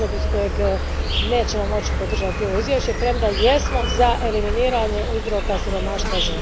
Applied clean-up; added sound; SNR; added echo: none; Insect; 0 dB; none.